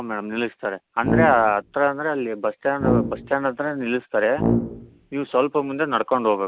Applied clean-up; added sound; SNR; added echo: none; Brass instrument; 1 dB; none.